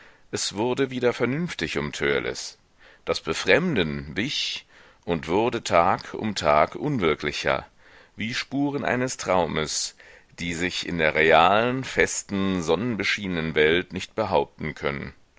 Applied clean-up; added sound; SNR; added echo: none; none; none; none.